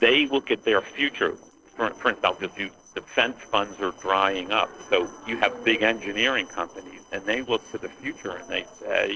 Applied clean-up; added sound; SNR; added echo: neural separator model SepFormer DNS4.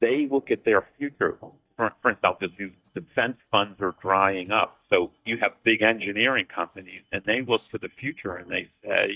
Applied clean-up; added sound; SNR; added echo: neural mask model DeepFilterNet 3.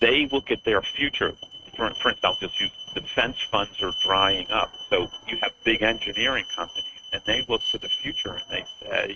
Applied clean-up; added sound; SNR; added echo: neural mask model RNNoise.